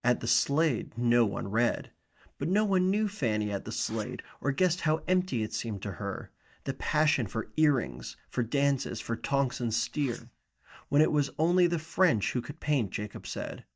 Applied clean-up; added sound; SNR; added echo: neural mask model DeepFilterNet 3.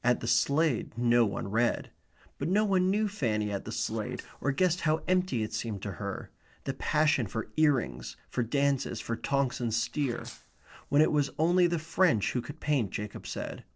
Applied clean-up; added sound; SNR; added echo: neural separator model SepFormer DNS4.